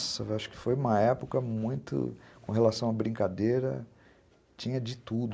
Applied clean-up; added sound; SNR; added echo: none; none; none; none.